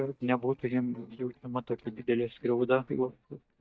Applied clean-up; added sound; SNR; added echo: neural mask model DeepFilterNet 3.